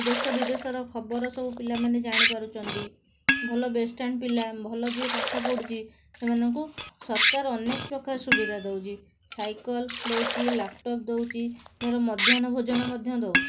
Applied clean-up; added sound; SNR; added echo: none; Liquid; 1 dB; none.